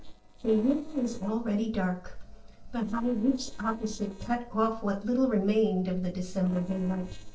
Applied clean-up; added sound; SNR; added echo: neural separator model SepFormer DNS4.